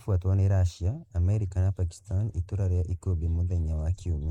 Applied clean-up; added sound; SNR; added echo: neural mask model Resemble Enhance denoiser.